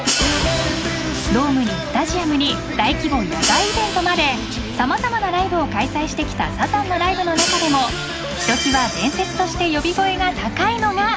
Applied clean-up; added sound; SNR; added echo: none; Hi-hat; 9 dB; none.